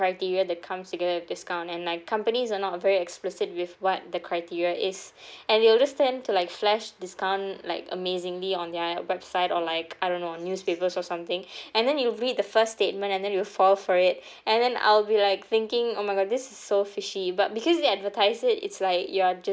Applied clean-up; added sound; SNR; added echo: none; none; none; none.